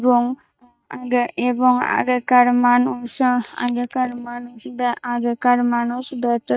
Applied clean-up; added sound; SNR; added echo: neural mask model DeepFilterNet 3.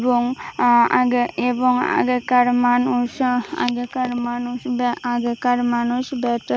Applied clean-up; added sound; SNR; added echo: none; none; none; none.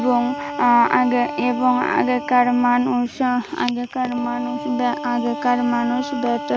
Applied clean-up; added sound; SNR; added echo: none; Wind instrument, woodwind instrument; 11 dB; none.